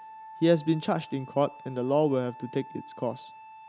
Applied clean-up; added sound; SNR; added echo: none; Wind instrument, woodwind instrument; 18 dB; none.